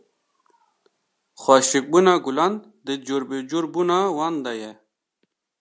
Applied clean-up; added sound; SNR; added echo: none; none; none; none.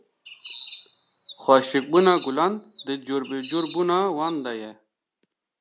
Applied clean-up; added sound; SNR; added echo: none; Bird; 1 dB; none.